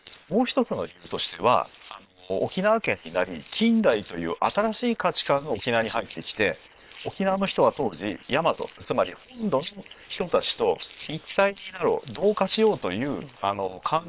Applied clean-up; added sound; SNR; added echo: neural separator model SepFormer WHAM!.